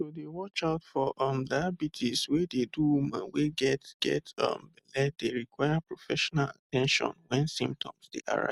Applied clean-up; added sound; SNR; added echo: none; none; none; none.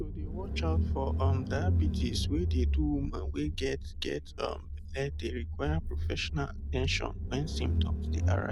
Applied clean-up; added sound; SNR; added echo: none; Engine / Car; -4 dB; none.